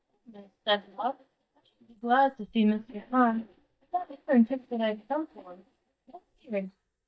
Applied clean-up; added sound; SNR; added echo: neural mask model DeepFilterNet 3.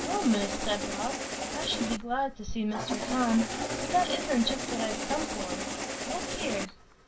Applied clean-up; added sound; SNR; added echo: none; Engine starting; 3 dB; reverberation time 0.2 s.